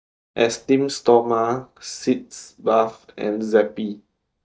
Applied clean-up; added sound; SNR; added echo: neural mask model DeepFilterNet 3.